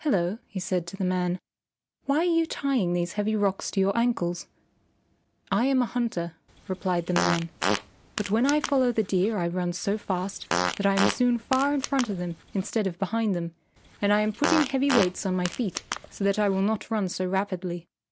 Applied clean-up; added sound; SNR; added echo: none; Fart; 6 dB; none.